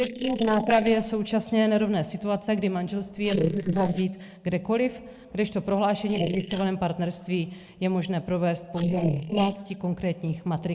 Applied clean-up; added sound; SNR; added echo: neural mask model Resemble Enhance denoiser.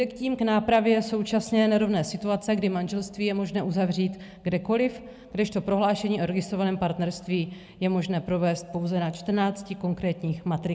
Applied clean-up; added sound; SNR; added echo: none; none; none; none.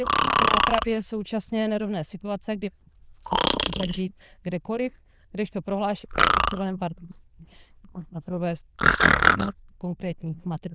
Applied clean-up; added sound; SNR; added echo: neural diffusion model UNIVERSE++.